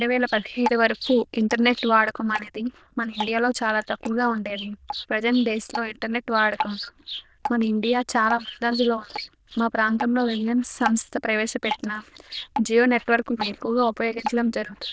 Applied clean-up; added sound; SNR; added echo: neural diffusion model UNIVERSE++.